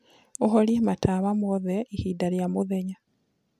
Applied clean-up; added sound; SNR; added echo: none; none; none; none.